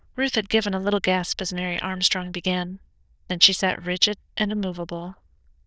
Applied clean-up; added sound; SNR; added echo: neural diffusion model UNIVERSE++.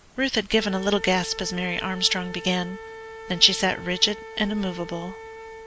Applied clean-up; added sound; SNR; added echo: none; Wind instrument, woodwind instrument; 14 dB; none.